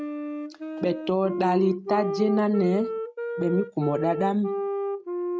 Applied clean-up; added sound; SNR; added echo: neural mask model RNNoise.